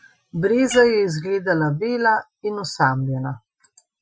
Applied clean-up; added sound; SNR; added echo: classical method Wiener filter.